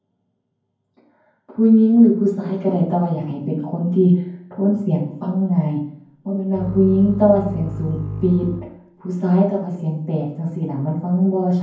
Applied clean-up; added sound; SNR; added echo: none; Bowed string instrument; 11 dB; reverberation time 0.9 s.